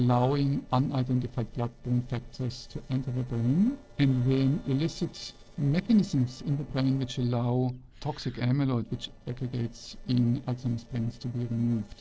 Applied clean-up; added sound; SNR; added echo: neural separator model SepFormer DNS4.